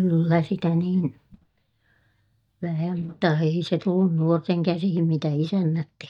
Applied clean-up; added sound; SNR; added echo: neural mask model DeepFilterNet 3.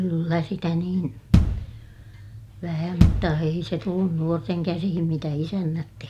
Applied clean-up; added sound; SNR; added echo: none; Bass drum; -2 dB; none.